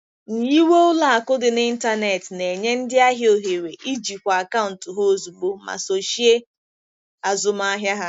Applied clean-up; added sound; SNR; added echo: none; none; none; none.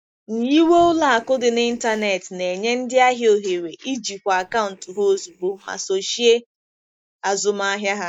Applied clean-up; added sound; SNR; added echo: neural mask model DeepFilterNet 3.